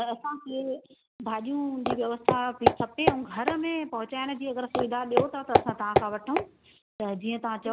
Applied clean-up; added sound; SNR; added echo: none; Walk, footsteps; -2 dB; none.